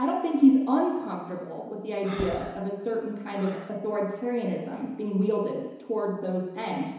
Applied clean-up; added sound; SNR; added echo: none; Breathing; 20 dB; reverberation time 1.0 s.